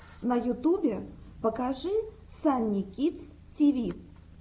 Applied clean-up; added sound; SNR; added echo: none; none; none; none.